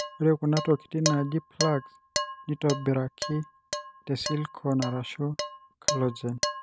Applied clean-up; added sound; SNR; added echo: none; Dishes, pots, and pans; 6 dB; none.